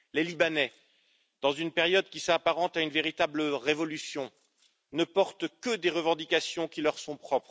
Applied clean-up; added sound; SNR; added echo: none; none; none; none.